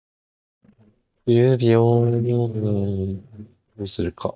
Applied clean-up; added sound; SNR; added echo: neural mask model DeepFilterNet 3.